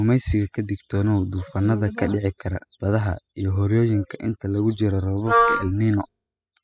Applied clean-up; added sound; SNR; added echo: classical method spectral subtraction.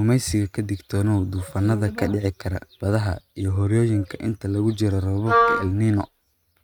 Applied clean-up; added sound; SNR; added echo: neural mask model RNNoise.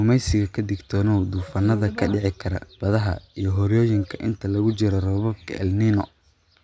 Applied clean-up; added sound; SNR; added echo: none; none; none; none.